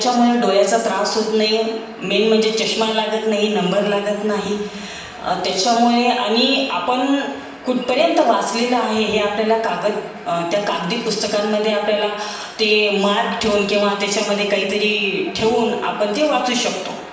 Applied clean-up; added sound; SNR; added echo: none; none; none; reverberation time 1.0 s.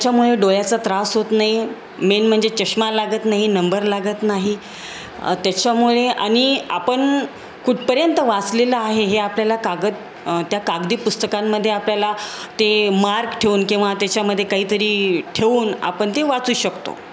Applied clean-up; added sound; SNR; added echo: none; none; none; none.